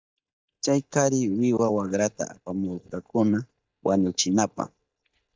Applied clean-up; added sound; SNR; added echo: neural mask model DeepFilterNet 3.